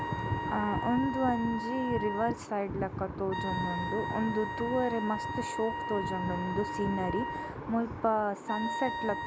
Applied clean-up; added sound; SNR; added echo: none; Wind instrument, woodwind instrument; 6 dB; none.